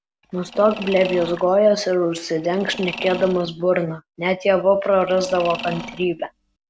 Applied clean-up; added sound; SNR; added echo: none; Mechanisms; 15 dB; none.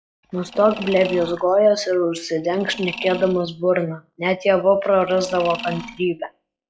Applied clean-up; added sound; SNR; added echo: classical method log-MMSE.